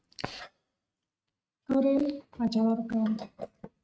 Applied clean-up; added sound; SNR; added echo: neural mask model RNNoise.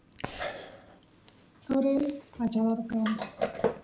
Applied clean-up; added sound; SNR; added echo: none; Chewing, mastication; 6 dB; none.